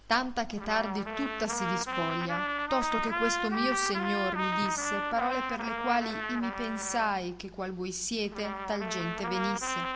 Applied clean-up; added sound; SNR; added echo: none; Trumpet; 2 dB; none.